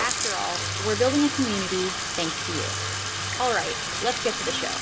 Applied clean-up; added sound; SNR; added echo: none; Bathtub (filling or washing); 1 dB; reverberation time 0.3 s.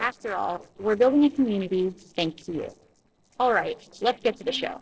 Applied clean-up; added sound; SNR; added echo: neural separator model SepFormer DNS4.